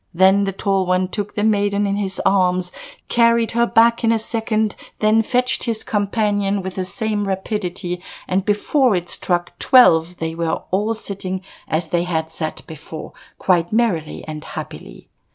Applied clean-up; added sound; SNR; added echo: none; none; none; none.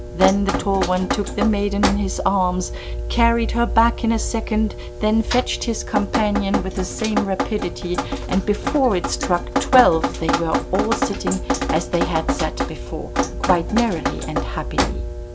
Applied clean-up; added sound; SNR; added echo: none; Drip; 2 dB; none.